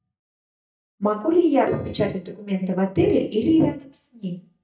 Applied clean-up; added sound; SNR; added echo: neural mask model DeepFilterNet 3.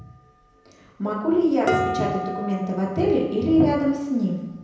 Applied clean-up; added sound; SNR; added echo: none; Dishes, pots, and pans; 9 dB; reverberation time 0.9 s.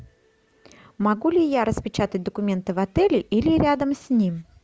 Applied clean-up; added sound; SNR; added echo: none; none; none; none.